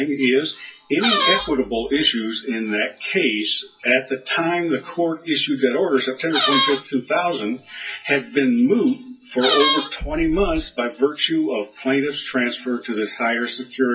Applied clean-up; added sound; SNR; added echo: classical method WPE with log-MMSE.